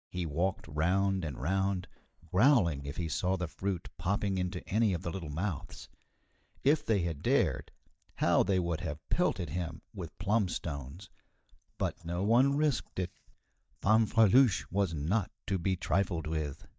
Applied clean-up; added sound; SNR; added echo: neural mask model DeepFilterNet 3.